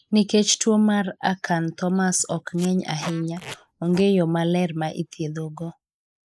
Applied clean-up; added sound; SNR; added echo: neural mask model Resemble Enhance denoiser.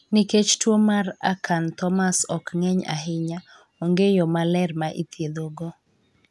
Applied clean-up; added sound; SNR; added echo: none; none; none; none.